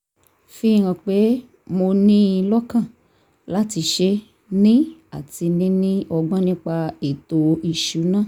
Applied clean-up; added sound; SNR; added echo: none; none; none; none.